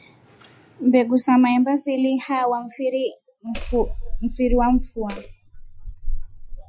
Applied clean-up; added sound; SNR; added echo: classical method Wiener filter.